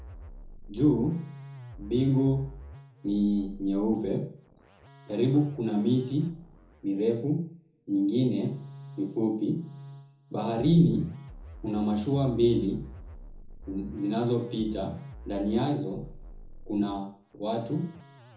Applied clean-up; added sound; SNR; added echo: none; Musical instrument; 17 dB; reverberation time 0.6 s.